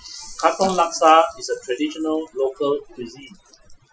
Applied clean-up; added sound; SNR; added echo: classical method Wiener filter.